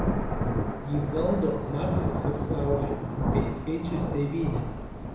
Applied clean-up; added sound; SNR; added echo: none; Thunder / Rain; -1 dB; reverberation time 1.0 s.